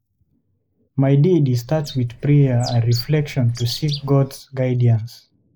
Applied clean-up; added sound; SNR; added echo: neural mask model Resemble Enhance denoiser.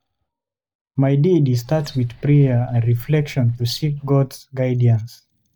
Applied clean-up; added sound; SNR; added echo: neural mask model DeepFilterNet 3.